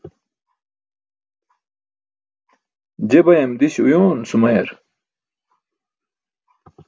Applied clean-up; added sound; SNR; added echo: none; none; none; none.